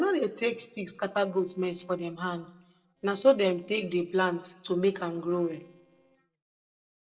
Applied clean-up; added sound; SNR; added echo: neural separator model SepFormer DNS4.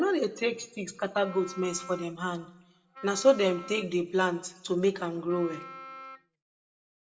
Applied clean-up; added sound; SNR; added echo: none; Wind instrument, woodwind instrument; 16 dB; reverberation time 0.7 s.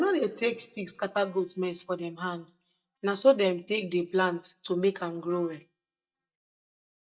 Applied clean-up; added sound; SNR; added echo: neural mask model DeepFilterNet 3.